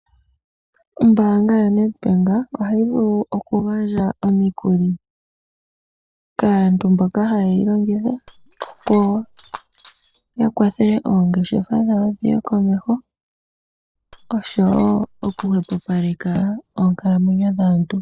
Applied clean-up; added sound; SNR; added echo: neural separator model SepFormer DNS4.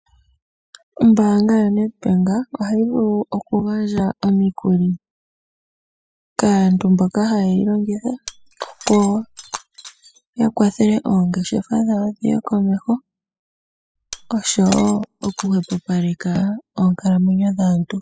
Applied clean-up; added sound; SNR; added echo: classical method spectral subtraction.